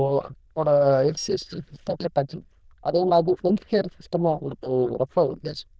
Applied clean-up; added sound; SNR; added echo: neural diffusion model UNIVERSE++.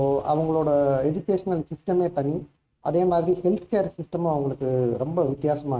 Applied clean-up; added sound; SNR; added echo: neural mask model RNNoise.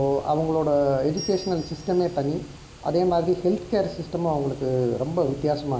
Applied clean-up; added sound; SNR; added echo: none; Bell + Water; 19 dB; none.